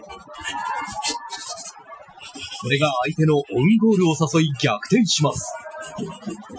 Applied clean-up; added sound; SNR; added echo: classical method Wiener filter.